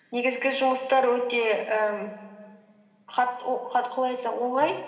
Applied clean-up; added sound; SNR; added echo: none; none; none; reverberation time 2.0 s.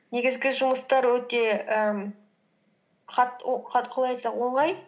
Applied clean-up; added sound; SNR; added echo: none; none; none; none.